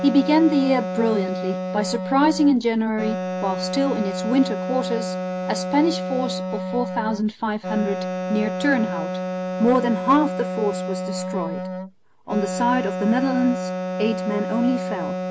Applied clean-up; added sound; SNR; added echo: none; Wind instrument, woodwind instrument; 4 dB; none.